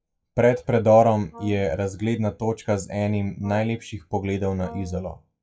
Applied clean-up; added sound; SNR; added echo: classical method WPE with log-MMSE.